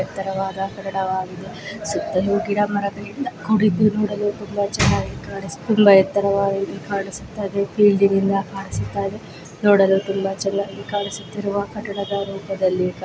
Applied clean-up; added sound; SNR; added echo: none; none; none; none.